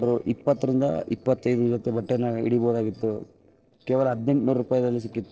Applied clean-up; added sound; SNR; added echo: neural separator model SepFormer DNS4.